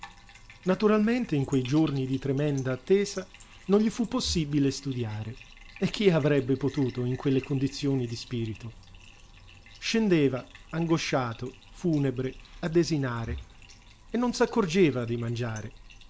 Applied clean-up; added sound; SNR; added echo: none; Bathtub (filling or washing) + Breathing; 19 dB; none.